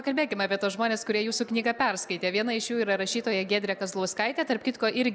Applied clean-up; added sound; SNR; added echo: none; none; none; none.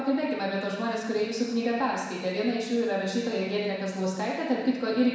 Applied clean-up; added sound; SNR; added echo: none; none; none; reverberation time 1.1 s.